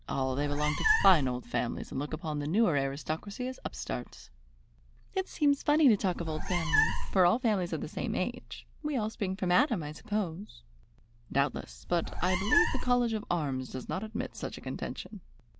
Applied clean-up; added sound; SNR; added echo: none; Meow; -1 dB; none.